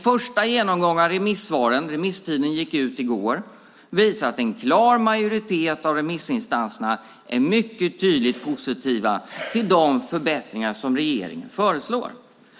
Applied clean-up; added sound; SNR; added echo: none; none; none; none.